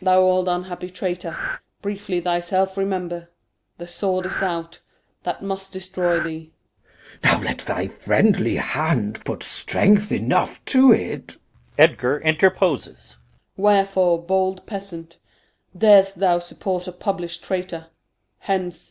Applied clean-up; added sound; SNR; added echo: none; Breathing; 6 dB; none.